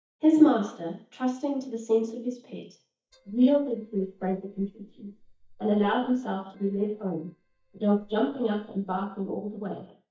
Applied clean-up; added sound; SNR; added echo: neural mask model DeepFilterNet 3.